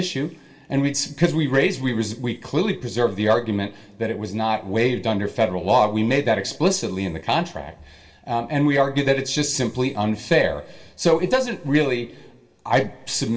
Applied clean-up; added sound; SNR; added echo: none; none; none; reverberation time 0.5 s.